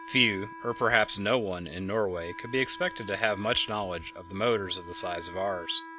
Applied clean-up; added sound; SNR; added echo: none; Wind instrument, woodwind instrument; 16 dB; none.